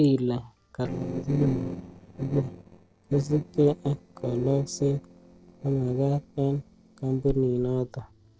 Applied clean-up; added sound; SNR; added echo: neural separator model SepFormer DNS4.